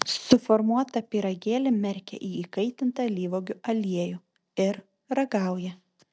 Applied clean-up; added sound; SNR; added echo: none; none; none; none.